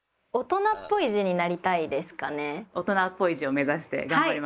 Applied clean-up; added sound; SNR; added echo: neural mask model Resemble Enhance denoiser.